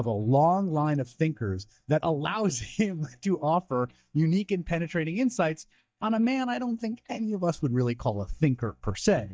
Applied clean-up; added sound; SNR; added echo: neural mask model DeepFilterNet 3.